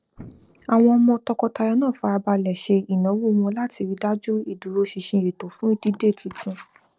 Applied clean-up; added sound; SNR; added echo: neural separator model SepFormer DNS4.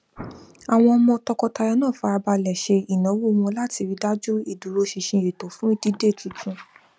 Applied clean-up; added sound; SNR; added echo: none; Explosion; 20 dB; none.